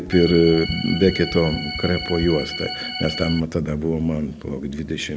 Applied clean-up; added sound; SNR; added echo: none; Organ; 9 dB; none.